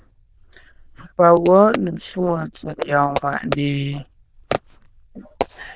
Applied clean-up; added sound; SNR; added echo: neural diffusion model UNIVERSE++.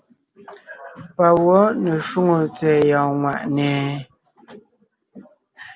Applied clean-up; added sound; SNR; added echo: none; none; none; none.